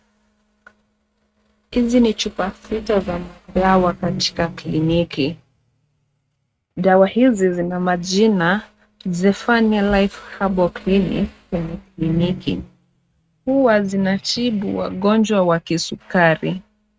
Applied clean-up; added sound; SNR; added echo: neural mask model RNNoise.